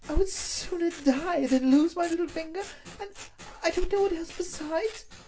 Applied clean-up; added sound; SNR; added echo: none; Scissors; 19 dB; reverberation time 0.2 s.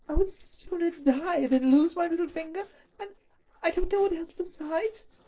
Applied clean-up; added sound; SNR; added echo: neural separator model SepFormer DNS4.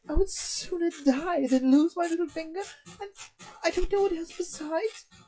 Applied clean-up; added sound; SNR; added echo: classical method WPE with log-MMSE.